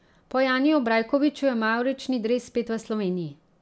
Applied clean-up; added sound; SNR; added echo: none; none; none; none.